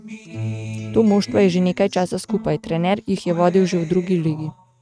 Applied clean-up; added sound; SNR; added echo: neural mask model RNNoise.